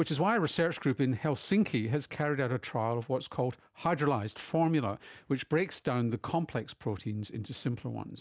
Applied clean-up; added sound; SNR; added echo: none; none; none; none.